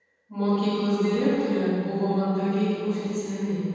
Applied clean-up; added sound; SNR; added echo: none; none; none; reverberation time 2.1 s.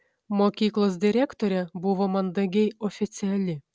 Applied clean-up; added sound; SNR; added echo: none; none; none; none.